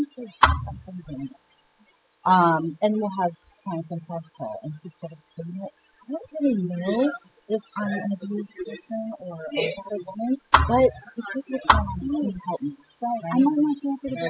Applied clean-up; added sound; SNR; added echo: classical method spectral subtraction.